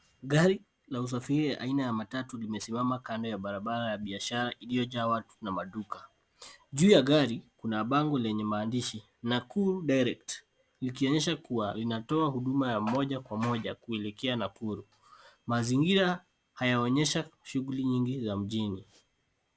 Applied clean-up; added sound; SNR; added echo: none; none; none; none.